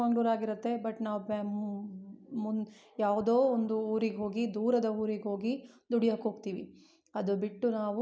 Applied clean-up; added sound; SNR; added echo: none; none; none; none.